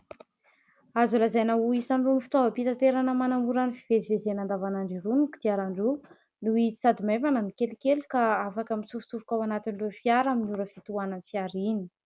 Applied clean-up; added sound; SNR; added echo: none; none; none; none.